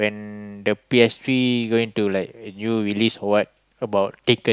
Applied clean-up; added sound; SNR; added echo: none; none; none; none.